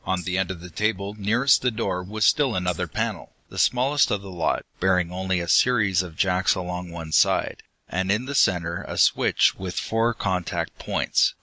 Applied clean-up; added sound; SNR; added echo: none; Tambourine; 19 dB; none.